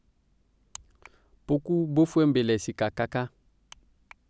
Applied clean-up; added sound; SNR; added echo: none; none; none; none.